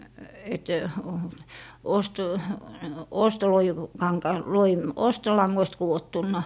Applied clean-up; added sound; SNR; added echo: none; none; none; none.